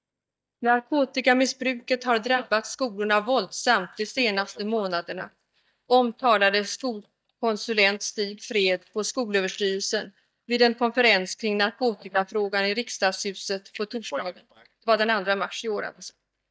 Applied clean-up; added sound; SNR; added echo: neural mask model DeepFilterNet 3.